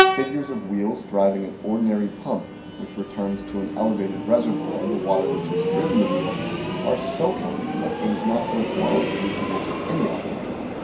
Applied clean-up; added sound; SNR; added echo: none; Train; 1 dB; reverberation time 0.5 s.